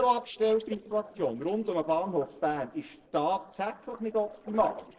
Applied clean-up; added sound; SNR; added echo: neural separator model SepFormer DNS4.